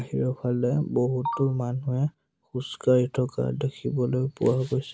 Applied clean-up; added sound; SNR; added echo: none; none; none; none.